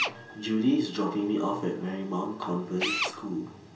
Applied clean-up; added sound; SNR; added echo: none; Drill; 8 dB; reverberation time 0.2 s.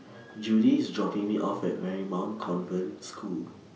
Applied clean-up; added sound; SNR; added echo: none; none; none; none.